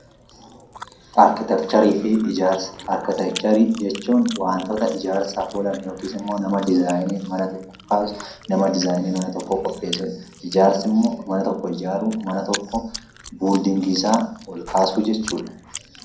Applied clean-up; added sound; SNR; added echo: none; Chewing, mastication; 18 dB; reverberation time 0.6 s.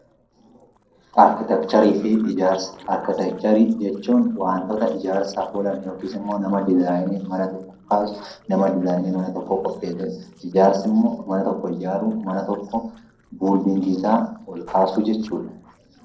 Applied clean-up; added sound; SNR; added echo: neural separator model SepFormer DNS4.